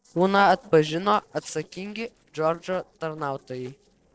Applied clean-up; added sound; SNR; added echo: neural separator model SepFormer DNS4.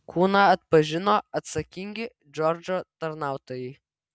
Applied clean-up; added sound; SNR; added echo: none; none; none; none.